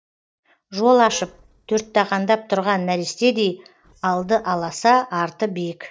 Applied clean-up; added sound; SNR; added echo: neural mask model DeepFilterNet 3.